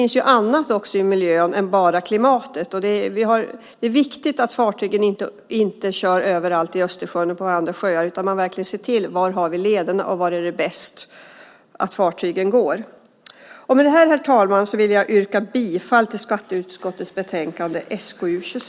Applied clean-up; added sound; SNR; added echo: none; none; none; none.